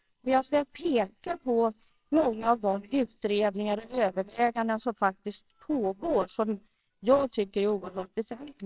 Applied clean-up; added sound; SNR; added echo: neural separator model SepFormer WHAMR!.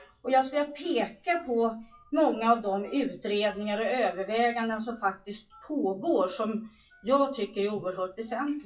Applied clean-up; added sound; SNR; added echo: classical method WPE with log-MMSE.